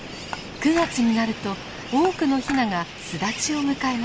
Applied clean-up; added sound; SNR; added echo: none; Dishes, pots, and pans / Chink, clink; 14 dB; none.